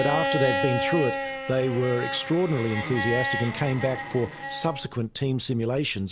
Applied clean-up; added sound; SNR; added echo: none; Bowed string instrument; 4 dB; none.